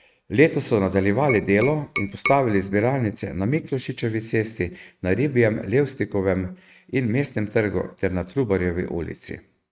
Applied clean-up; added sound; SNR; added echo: neural mask model RNNoise.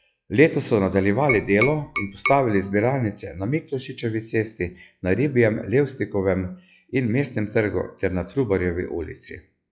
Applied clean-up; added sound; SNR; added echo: classical method log-MMSE.